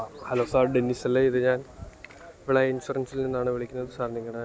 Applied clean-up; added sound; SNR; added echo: none; none; none; none.